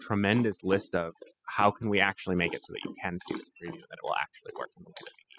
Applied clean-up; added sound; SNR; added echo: classical method spectral subtraction.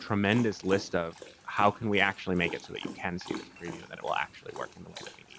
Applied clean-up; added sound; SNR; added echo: none; Dog; 13 dB; none.